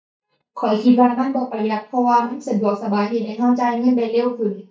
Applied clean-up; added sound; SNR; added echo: neural mask model DeepFilterNet 3.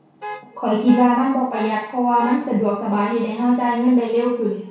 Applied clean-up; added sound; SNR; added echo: none; Alarm / Car; 16 dB; reverberation time 0.6 s.